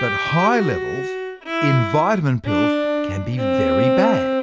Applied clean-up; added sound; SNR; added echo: none; Bowed string instrument; -1 dB; none.